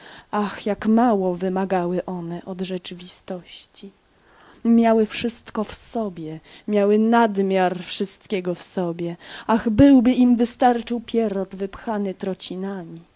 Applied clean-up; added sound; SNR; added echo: none; none; none; none.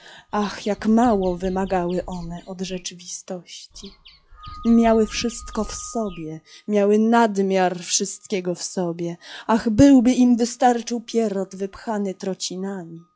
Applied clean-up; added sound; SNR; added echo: classical method log-MMSE.